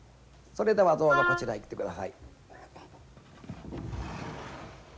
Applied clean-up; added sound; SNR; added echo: none; Wind instrument, woodwind instrument; -3 dB; none.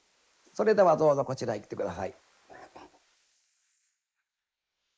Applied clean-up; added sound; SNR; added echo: neural mask model Resemble Enhance denoiser.